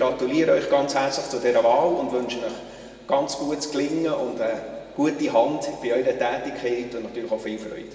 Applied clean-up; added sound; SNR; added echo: none; none; none; reverberation time 2.0 s.